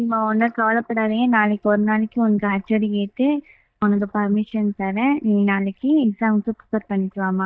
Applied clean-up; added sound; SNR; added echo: neural mask model DeepFilterNet 3.